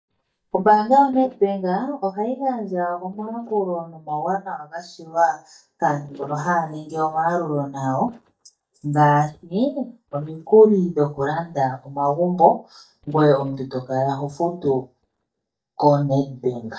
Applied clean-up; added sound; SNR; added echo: neural mask model DeepFilterNet 3.